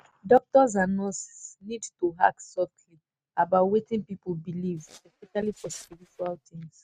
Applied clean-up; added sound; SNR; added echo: neural mask model RNNoise.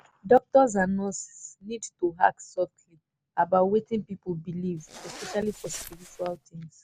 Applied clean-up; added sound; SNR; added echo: none; Zipper (clothing); 16 dB; none.